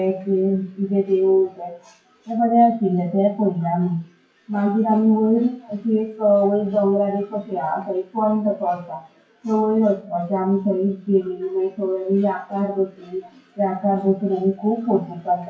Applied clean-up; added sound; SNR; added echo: classical method WPE with log-MMSE.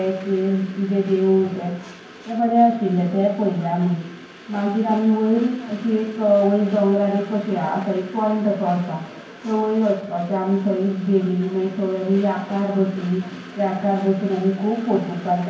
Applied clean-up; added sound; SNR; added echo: none; Train; 19 dB; reverberation time 0.9 s.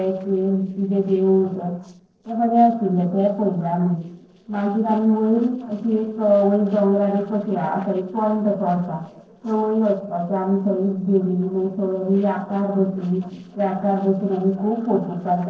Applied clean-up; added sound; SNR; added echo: neural separator model SepFormer DNS4.